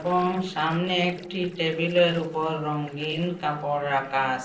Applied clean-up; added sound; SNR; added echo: neural separator model SepFormer DNS4.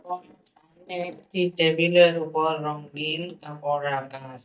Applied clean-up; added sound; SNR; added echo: neural mask model DeepFilterNet 3.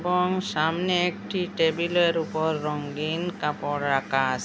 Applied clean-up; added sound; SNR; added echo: none; none; none; none.